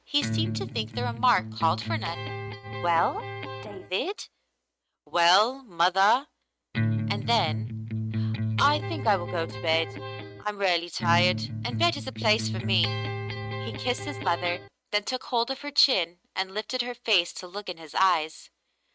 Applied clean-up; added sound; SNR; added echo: neural mask model RNNoise.